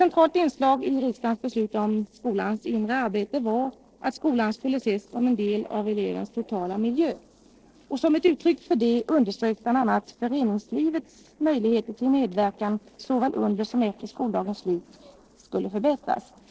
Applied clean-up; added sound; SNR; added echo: neural separator model SepFormer DNS4.